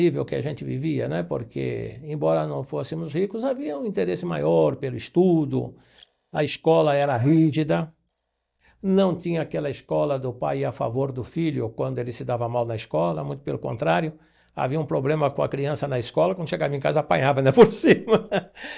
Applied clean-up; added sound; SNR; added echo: neural mask model DeepFilterNet 3.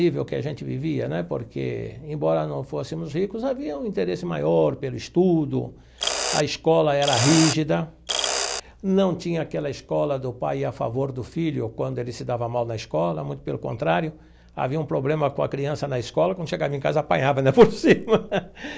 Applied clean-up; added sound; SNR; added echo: none; Mechanisms; 4 dB; none.